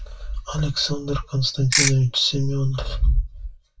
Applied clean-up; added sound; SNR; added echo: classical method WPE with log-MMSE.